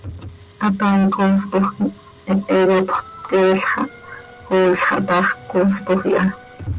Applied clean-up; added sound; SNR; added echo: none; none; none; none.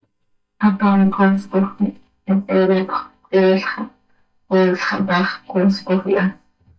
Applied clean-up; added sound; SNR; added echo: neural mask model DeepFilterNet 3.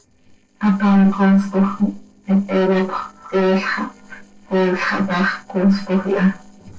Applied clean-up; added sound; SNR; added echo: neural separator model SepFormer DNS4.